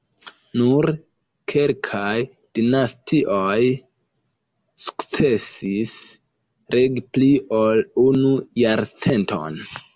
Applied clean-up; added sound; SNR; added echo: none; none; none; none.